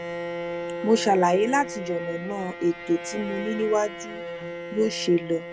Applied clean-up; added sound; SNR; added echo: none; Bowed string instrument; 8 dB; none.